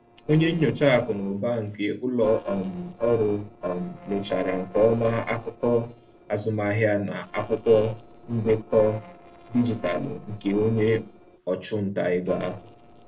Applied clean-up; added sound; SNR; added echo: neural separator model SepFormer DNS4.